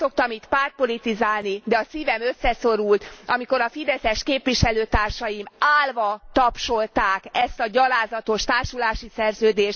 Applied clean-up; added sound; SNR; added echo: none; none; none; none.